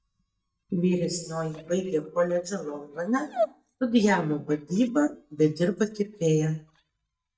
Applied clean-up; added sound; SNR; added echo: neural mask model DeepFilterNet 3.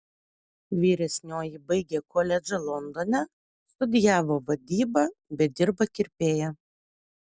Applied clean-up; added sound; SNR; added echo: none; none; none; none.